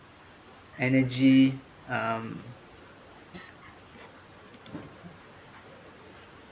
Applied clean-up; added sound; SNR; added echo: none; none; none; none.